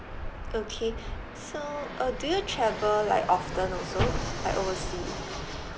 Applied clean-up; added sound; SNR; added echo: none; Slam + Fixed-wing aircraft, airplane; 4 dB; none.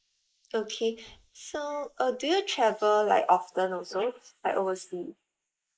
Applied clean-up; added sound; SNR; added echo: neural mask model Resemble Enhance denoiser.